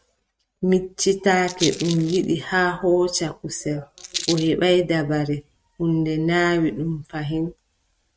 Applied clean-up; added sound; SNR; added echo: neural mask model RNNoise.